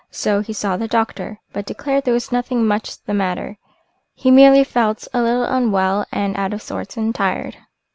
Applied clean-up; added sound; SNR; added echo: none; none; none; none.